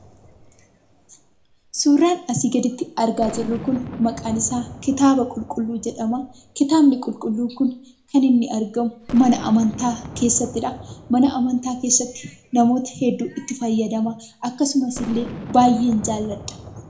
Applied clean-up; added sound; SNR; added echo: none; Boom; 17 dB; reverberation time 0.4 s.